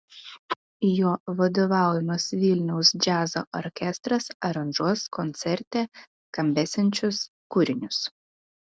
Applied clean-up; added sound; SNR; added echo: none; none; none; none.